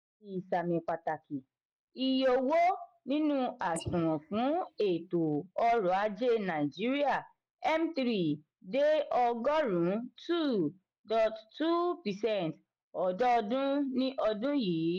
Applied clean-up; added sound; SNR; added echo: neural mask model Resemble Enhance denoiser.